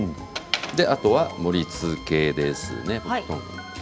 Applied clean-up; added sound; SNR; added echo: none; Bowed string instrument; 20 dB; none.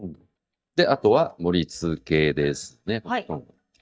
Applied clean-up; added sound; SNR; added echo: neural mask model DeepFilterNet 3.